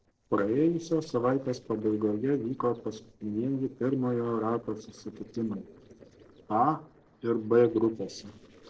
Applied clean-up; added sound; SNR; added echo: neural separator model SepFormer DNS4.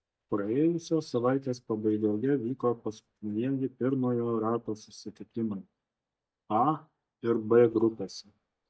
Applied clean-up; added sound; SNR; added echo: neural mask model DeepFilterNet 3.